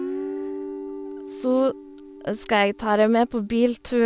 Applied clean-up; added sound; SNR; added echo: none; Guitar; 11 dB; none.